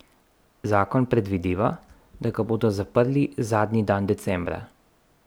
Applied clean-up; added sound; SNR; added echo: none; none; none; none.